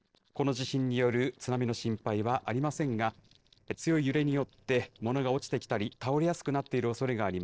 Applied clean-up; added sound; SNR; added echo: neural separator model SepFormer DNS4.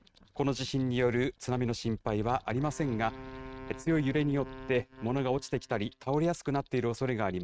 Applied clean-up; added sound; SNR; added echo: neural mask model RNNoise.